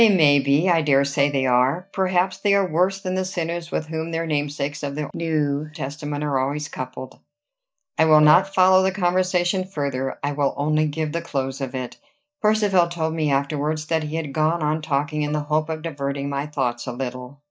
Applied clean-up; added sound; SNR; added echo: neural mask model DeepFilterNet 3.